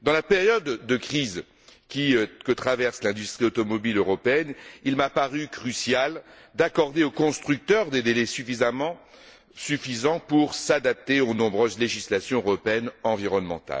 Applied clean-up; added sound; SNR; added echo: none; none; none; none.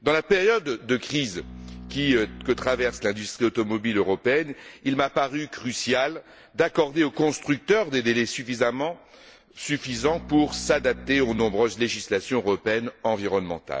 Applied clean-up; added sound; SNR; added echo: none; Bowed string instrument; 16 dB; none.